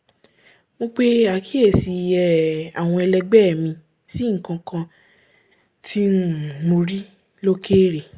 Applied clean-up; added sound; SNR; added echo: none; none; none; none.